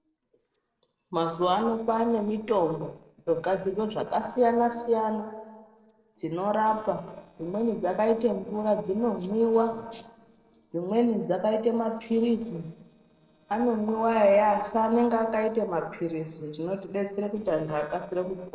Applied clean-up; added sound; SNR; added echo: neural separator model SepFormer DNS4.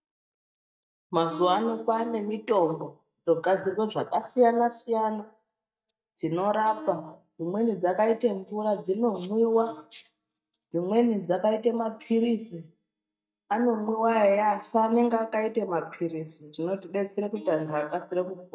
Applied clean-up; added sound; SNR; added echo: neural mask model DeepFilterNet 3.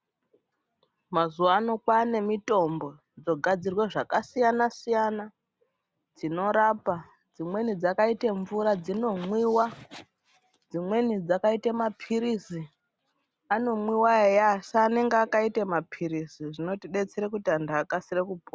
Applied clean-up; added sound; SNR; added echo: none; none; none; none.